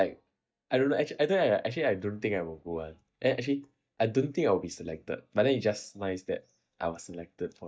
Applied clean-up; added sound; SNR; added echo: neural mask model DeepFilterNet 3.